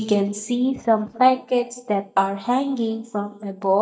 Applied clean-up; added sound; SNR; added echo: neural mask model DeepFilterNet 3.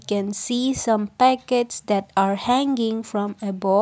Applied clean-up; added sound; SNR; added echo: none; none; none; none.